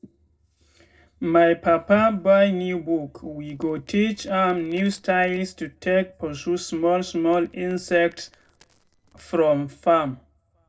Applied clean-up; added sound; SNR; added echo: neural separator model SepFormer DNS4.